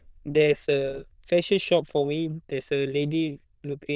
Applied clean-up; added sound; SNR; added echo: neural diffusion model UNIVERSE++.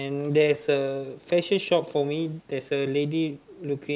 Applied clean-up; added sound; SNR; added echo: none; none; none; none.